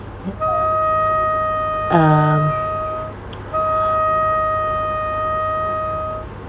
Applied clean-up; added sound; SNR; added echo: none; Wind instrument, woodwind instrument; -4 dB; none.